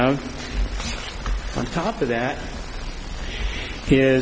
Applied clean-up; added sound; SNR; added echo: none; none; none; none.